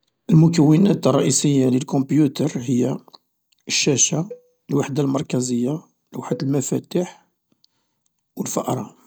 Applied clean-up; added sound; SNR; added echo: neural mask model DeepFilterNet 3.